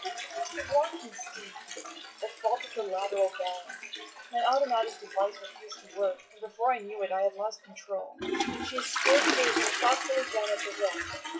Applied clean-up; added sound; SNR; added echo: classical method WPE with log-MMSE.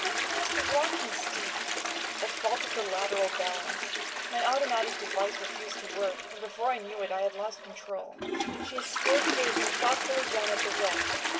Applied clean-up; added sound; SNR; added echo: none; Toilet flush; 0 dB; reverberation time 3.0 s.